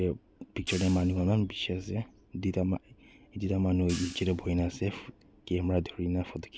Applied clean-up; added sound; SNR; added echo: none; Hi-hat; 18 dB; none.